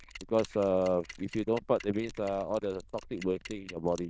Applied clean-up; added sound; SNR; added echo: neural diffusion model UNIVERSE++.